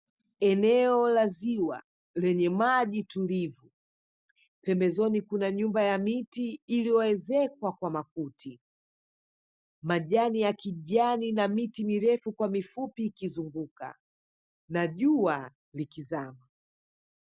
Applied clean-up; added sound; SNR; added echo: none; none; none; none.